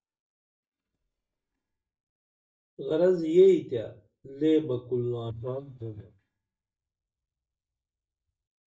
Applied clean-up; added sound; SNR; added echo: neural mask model DeepFilterNet 3.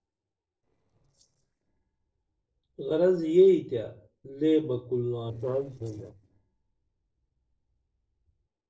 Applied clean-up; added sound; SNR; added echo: neural separator model SepFormer DNS4.